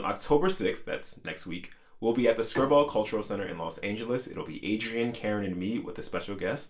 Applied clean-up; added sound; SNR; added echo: none; Bowed string instrument; 19 dB; reverberation time 0.3 s.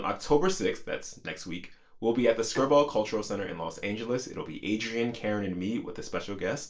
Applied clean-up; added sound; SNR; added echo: neural separator model SepFormer DNS4.